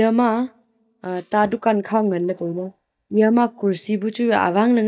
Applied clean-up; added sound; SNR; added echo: neural mask model DeepFilterNet 3.